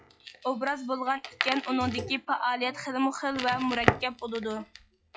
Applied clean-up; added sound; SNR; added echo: classical method log-MMSE.